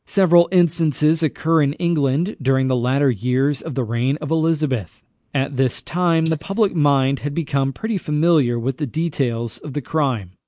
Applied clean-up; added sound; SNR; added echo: neural mask model Resemble Enhance denoiser.